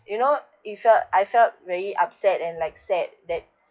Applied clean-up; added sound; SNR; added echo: classical method WPE with log-MMSE.